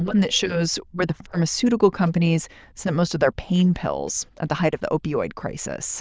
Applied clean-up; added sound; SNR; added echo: neural diffusion model UNIVERSE++.